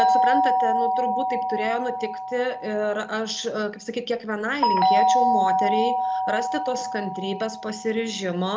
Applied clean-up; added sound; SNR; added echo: none; Doorbell; -3 dB; none.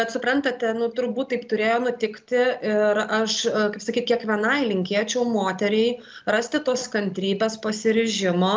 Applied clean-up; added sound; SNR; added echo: none; none; none; none.